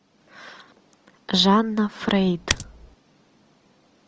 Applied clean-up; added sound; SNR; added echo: none; Typing; 4 dB; none.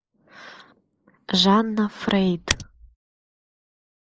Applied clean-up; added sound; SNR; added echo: neural mask model Resemble Enhance denoiser.